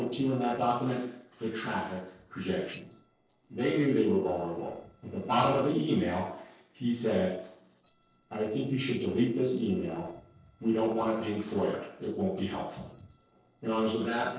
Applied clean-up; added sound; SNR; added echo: neural separator model SepFormer DNS4.